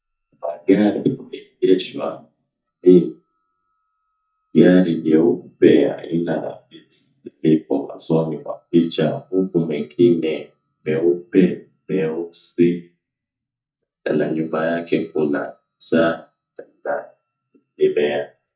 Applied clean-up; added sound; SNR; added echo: neural mask model DeepFilterNet 3.